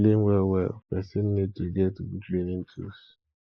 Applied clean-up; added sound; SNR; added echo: neural mask model Resemble Enhance denoiser.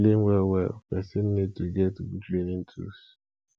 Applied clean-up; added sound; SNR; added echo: none; none; none; none.